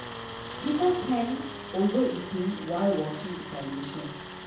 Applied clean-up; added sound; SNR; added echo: none; Tools; 8 dB; reverberation time 0.7 s.